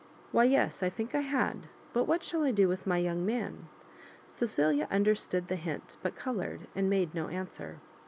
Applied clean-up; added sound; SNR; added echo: none; none; none; none.